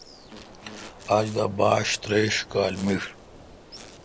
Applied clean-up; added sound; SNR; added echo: none; Insect; 18 dB; none.